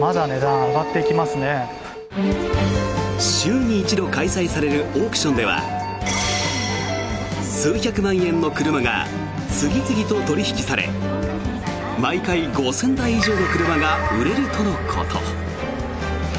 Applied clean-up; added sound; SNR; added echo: none; none; none; none.